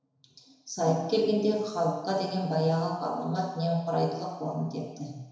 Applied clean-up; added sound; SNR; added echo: none; none; none; reverberation time 1.0 s.